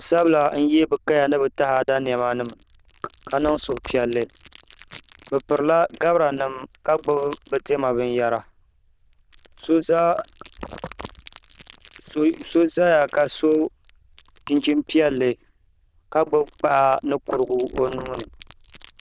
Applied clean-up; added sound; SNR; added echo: neural diffusion model UNIVERSE++.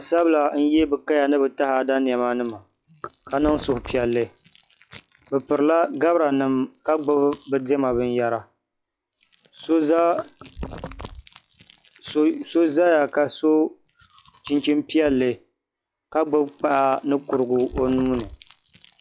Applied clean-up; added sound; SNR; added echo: classical method log-MMSE.